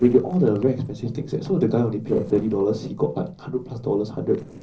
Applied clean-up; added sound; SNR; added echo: neural separator model SepFormer DNS4.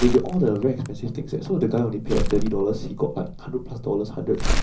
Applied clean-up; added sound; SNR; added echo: none; Crumpling, crinkling; 3 dB; reverberation time 0.5 s.